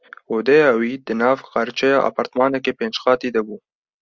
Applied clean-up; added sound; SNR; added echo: none; none; none; none.